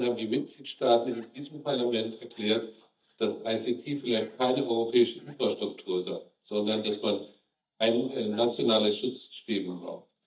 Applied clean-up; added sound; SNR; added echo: neural mask model DeepFilterNet 3.